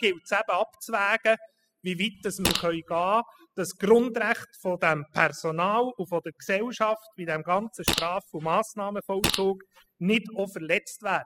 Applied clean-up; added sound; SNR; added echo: classical method spectral subtraction.